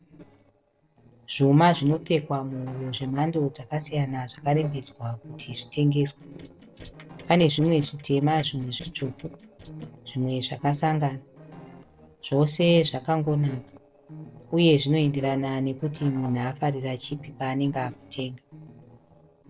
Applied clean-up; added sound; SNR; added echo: neural separator model SepFormer DNS4.